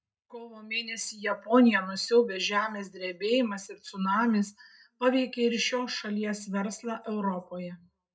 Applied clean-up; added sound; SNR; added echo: none; none; none; reverberation time 0.2 s.